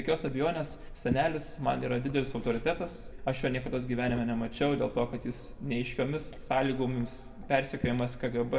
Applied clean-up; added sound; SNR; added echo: none; Liquid; 11 dB; reverberation time 0.4 s.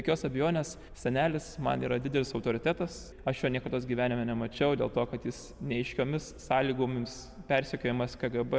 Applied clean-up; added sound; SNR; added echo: none; none; none; none.